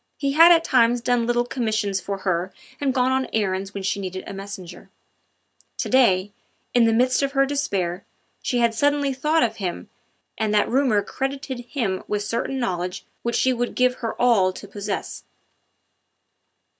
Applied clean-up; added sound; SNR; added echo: none; none; none; none.